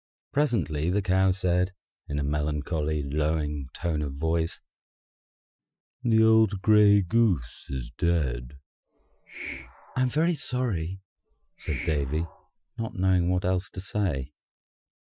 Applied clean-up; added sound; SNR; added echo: classical method Wiener filter.